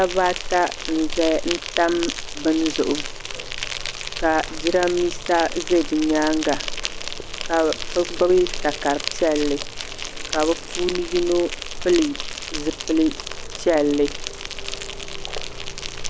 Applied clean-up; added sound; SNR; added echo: none; Insect; 6 dB; none.